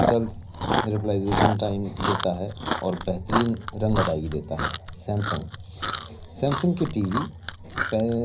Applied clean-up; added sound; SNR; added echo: none; Chewing, mastication; 2 dB; reverberation time 0.5 s.